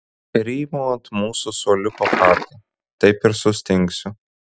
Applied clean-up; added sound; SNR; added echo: classical method spectral subtraction.